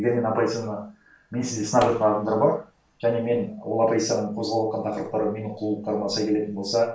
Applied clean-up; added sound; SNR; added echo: none; Fireworks; 18 dB; reverberation time 0.3 s.